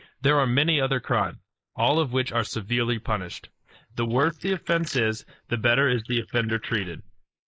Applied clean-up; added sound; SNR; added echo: neural mask model Resemble Enhance denoiser.